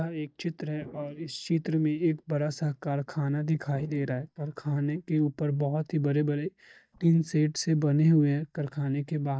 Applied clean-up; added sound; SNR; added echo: neural mask model DeepFilterNet 3.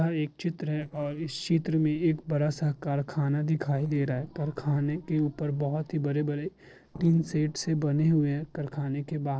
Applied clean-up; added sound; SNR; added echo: neural separator model SepFormer DNS4.